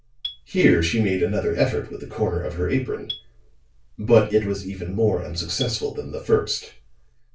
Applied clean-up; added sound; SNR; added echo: none; Marimba, xylophone; 18 dB; reverberation time 0.2 s.